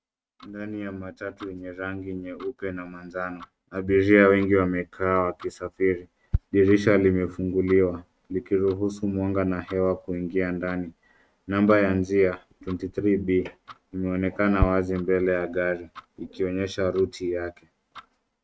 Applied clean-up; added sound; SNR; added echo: neural mask model RNNoise.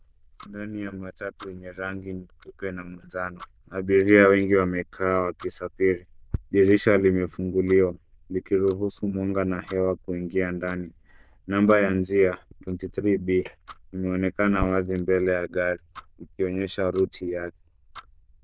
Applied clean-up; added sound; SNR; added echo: neural diffusion model UNIVERSE++.